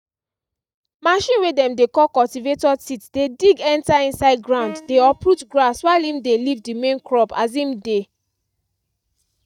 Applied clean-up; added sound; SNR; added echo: neural mask model DeepFilterNet 3.